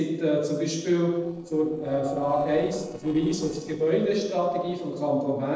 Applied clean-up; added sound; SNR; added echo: neural separator model SepFormer DNS4.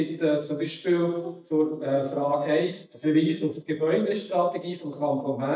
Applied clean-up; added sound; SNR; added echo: neural mask model DeepFilterNet 3.